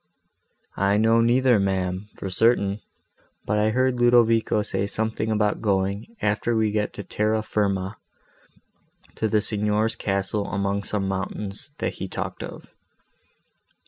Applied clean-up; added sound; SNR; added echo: none; none; none; none.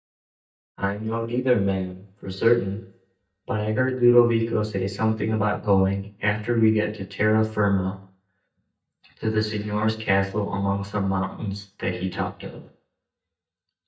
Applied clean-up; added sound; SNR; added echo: neural mask model DeepFilterNet 3.